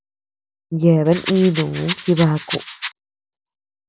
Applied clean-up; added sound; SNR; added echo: none; Rattle; 10 dB; none.